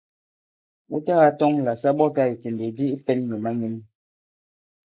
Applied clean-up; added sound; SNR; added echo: neural mask model Resemble Enhance denoiser.